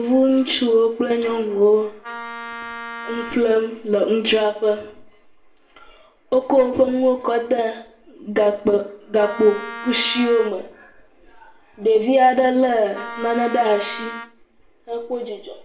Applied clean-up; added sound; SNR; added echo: none; Wind instrument, woodwind instrument; 13 dB; reverberation time 0.5 s.